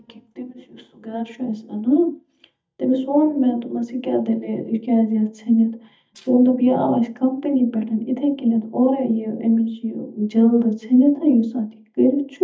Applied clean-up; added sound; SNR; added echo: neural mask model DeepFilterNet 3.